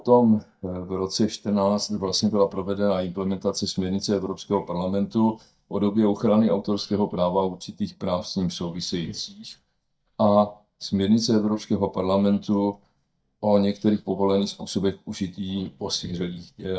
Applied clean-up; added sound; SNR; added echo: neural mask model DeepFilterNet 3.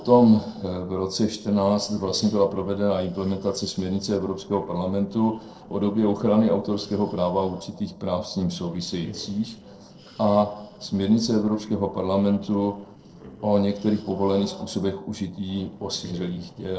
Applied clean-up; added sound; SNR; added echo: neural separator model SepFormer DNS4.